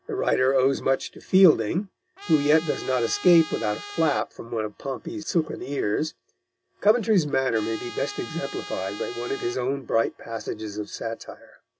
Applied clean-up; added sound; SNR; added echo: none; Trumpet; 14 dB; none.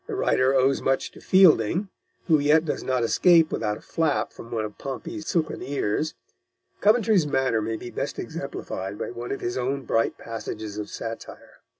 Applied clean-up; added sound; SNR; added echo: none; none; none; none.